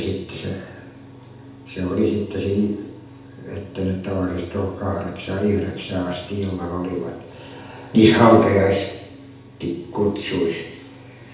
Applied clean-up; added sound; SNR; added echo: none; none; none; reverberation time 0.8 s.